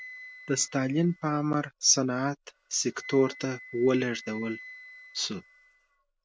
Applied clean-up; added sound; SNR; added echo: none; Wind instrument, woodwind instrument; 19 dB; none.